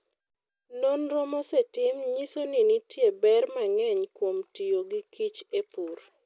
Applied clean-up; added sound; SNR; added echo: none; none; none; none.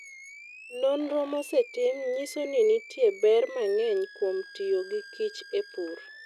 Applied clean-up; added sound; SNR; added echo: none; Animal; 19 dB; none.